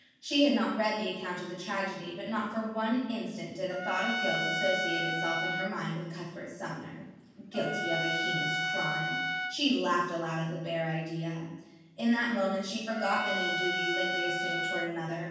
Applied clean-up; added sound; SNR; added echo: none; Trumpet; 2 dB; reverberation time 1.2 s.